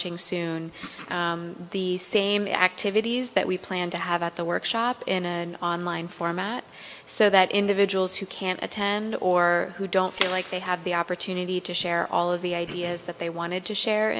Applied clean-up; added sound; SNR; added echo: none; none; none; none.